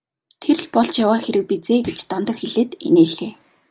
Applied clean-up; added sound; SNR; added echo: none; Thump, thud; 20 dB; none.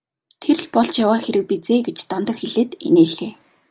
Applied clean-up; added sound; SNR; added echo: none; none; none; none.